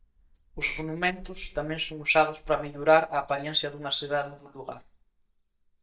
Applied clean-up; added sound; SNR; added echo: neural mask model DeepFilterNet 3.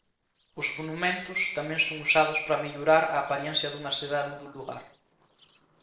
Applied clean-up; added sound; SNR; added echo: neural separator model SepFormer DNS4.